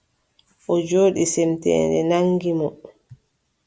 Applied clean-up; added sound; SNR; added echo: none; none; none; none.